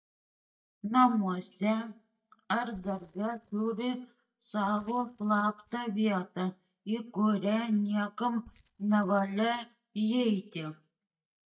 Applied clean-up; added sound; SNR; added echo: neural mask model DeepFilterNet 3.